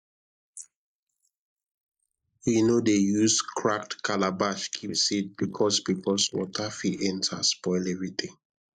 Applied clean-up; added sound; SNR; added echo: neural mask model Resemble Enhance denoiser.